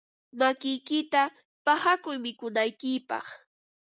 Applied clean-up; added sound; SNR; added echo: none; none; none; none.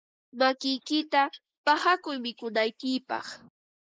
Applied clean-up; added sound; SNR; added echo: neural mask model Resemble Enhance denoiser.